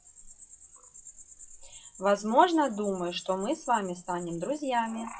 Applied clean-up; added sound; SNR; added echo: classical method WPE with log-MMSE.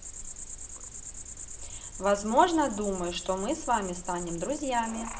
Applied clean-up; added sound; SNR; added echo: none; Cricket; 9 dB; reverberation time 0.8 s.